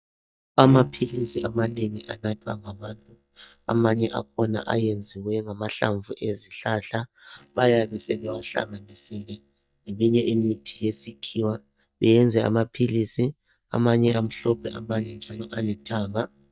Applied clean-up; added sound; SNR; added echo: neural mask model DeepFilterNet 3.